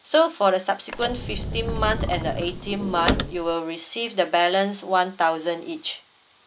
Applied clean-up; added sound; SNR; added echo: none; Sliding door / Slam / Wood; 4 dB; none.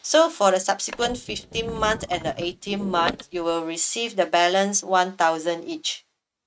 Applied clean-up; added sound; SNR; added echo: neural mask model RNNoise.